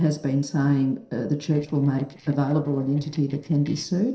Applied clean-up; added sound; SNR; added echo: neural separator model SepFormer DNS4.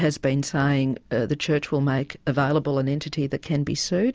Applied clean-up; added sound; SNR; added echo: none; none; none; none.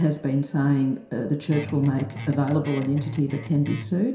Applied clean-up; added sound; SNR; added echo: none; Guitar; 11 dB; reverberation time 0.7 s.